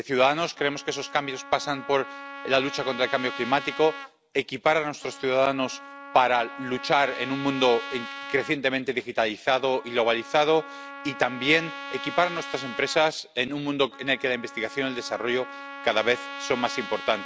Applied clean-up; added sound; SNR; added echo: none; Trumpet; 13 dB; none.